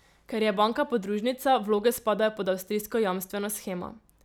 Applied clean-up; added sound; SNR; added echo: none; none; none; none.